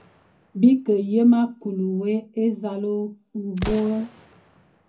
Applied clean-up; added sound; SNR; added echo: none; Explosion; 17 dB; reverberation time 0.3 s.